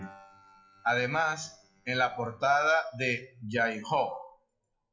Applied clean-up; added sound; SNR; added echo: classical method WPE with log-MMSE.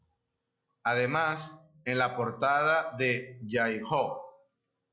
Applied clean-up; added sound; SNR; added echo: none; none; none; none.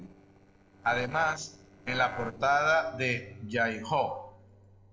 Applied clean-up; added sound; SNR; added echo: neural separator model SepFormer DNS4.